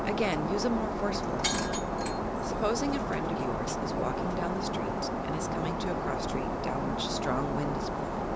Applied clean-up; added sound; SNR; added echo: none; Shatter; -3 dB; none.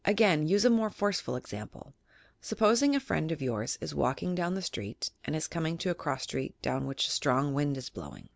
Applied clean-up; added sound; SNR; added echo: none; none; none; none.